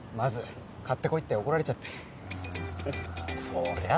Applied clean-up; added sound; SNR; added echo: none; none; none; none.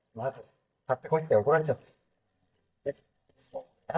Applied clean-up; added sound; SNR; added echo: neural mask model DeepFilterNet 3.